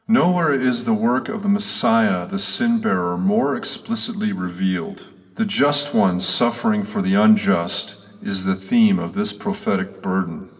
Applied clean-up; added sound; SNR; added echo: none; none; none; reverberation time 2.3 s.